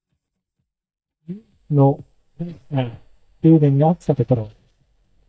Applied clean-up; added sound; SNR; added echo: neural mask model DeepFilterNet 3.